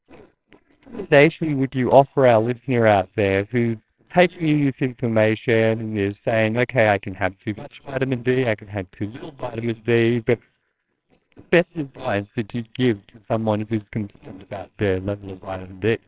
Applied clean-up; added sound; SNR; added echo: neural separator model SepFormer WHAMR!.